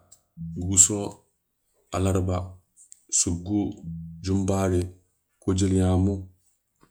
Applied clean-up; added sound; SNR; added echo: classical method log-MMSE.